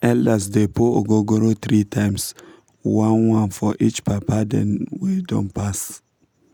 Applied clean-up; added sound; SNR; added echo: none; none; none; none.